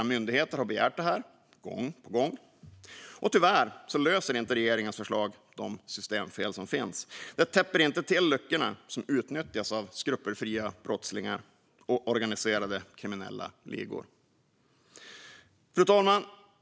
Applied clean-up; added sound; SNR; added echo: none; none; none; none.